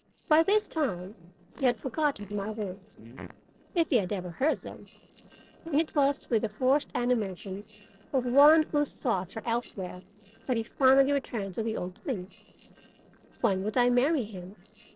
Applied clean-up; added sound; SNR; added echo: neural separator model SepFormer DNS4.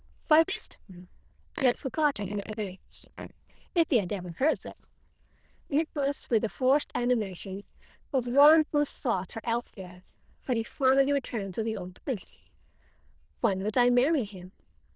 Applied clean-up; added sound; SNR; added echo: neural diffusion model UNIVERSE++.